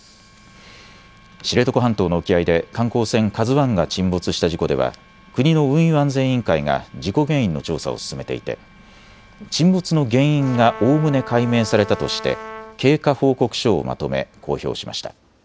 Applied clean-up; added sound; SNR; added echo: none; Brass instrument; 14 dB; none.